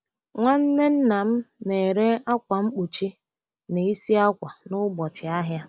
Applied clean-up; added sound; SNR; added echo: none; none; none; none.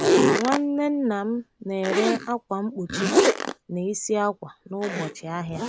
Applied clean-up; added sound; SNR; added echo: none; Zipper (clothing); -1 dB; none.